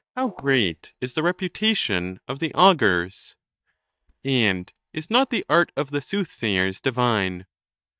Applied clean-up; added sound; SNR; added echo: neural mask model DeepFilterNet 3.